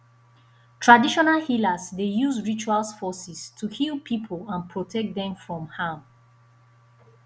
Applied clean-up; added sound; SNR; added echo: none; none; none; none.